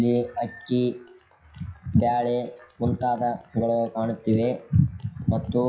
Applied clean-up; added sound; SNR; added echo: classical method WPE with log-MMSE.